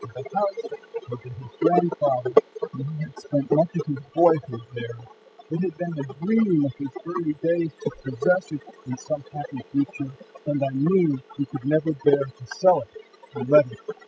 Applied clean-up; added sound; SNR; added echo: classical method spectral subtraction.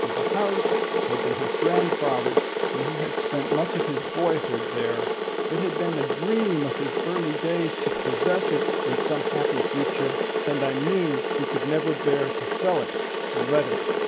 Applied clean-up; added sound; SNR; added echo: none; Boiling / Water; -2 dB; none.